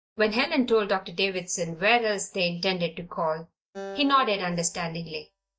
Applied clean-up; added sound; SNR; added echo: neural mask model DeepFilterNet 3.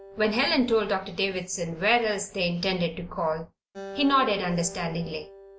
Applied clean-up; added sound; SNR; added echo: none; Acoustic guitar; 18 dB; none.